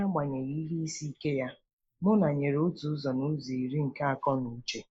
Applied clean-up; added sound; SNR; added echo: neural mask model Resemble Enhance denoiser.